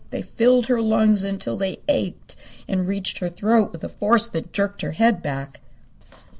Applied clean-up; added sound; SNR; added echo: none; none; none; none.